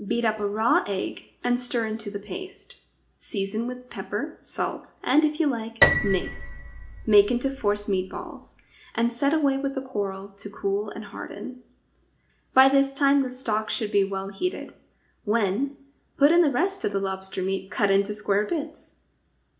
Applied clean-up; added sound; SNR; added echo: none; Piano; 3 dB; reverberation time 0.4 s.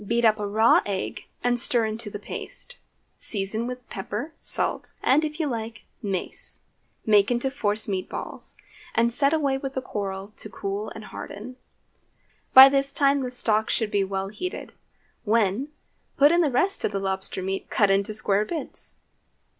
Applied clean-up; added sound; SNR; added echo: none; none; none; none.